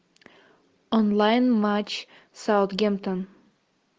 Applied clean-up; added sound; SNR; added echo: none; none; none; none.